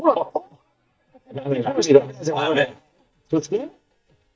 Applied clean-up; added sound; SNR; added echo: neural mask model DeepFilterNet 3.